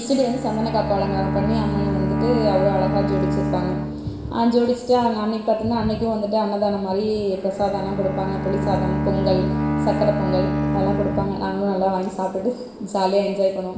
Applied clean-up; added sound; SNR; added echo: none; Bowed string instrument; 3 dB; reverberation time 0.9 s.